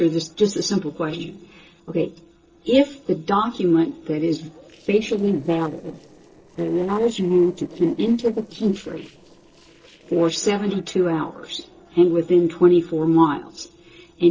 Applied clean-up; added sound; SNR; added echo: neural separator model SepFormer DNS4.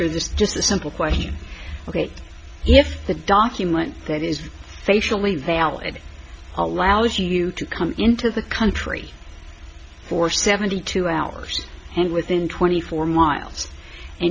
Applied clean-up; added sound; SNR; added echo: none; none; none; none.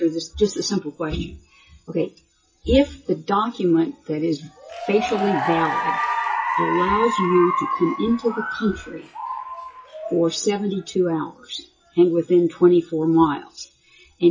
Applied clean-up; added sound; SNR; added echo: classical method WPE with log-MMSE.